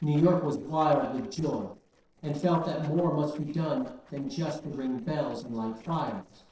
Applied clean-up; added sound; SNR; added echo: neural separator model SepFormer DNS4.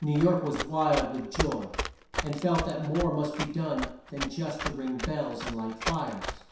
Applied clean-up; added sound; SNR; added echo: none; Run; 7 dB; reverberation time 0.7 s.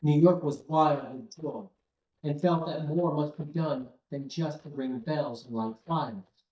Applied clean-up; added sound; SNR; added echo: neural mask model DeepFilterNet 3.